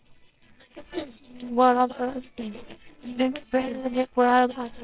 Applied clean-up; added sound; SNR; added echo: neural separator model SepFormer WHAMR!.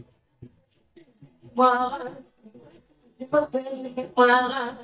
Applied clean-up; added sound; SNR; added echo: neural mask model DeepFilterNet 3.